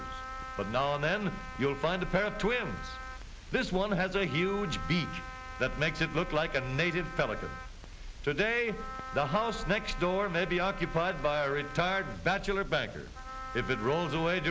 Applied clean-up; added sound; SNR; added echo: none; Wind instrument, woodwind instrument; 13 dB; none.